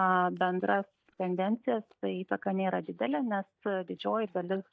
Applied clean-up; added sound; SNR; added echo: neural mask model DeepFilterNet 3.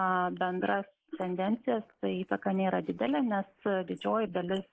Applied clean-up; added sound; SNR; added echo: neural mask model Resemble Enhance denoiser.